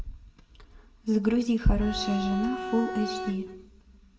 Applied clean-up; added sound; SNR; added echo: none; Bowed string instrument; 7 dB; reverberation time 0.7 s.